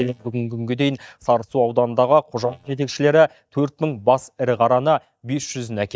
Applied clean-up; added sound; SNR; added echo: neural mask model DeepFilterNet 3.